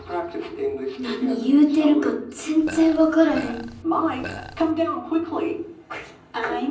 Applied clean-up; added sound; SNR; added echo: none; Burping, eructation; 14 dB; reverberation time 0.6 s.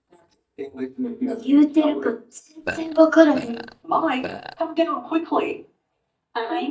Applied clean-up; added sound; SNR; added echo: neural mask model DeepFilterNet 3.